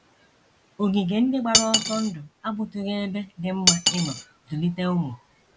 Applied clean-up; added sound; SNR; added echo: none; Cutlery, silverware; 0 dB; none.